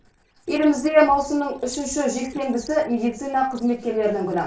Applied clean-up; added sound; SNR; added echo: neural separator model SepFormer DNS4.